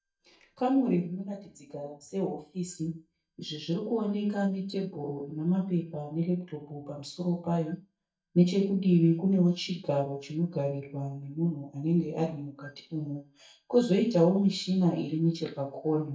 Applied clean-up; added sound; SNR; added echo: neural mask model DeepFilterNet 3.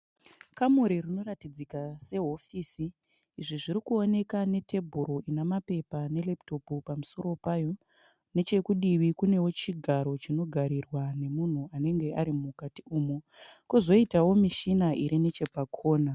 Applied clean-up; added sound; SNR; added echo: none; none; none; none.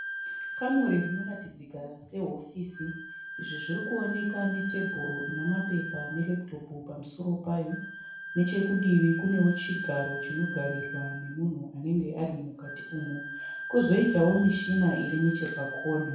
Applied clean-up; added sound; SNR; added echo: none; Wind instrument, woodwind instrument; 9 dB; reverberation time 0.6 s.